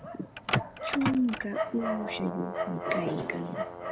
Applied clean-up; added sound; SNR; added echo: none; Dog; 3 dB; none.